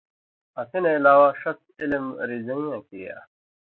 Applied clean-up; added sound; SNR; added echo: none; none; none; none.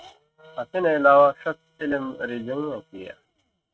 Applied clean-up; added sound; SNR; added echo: neural mask model RNNoise.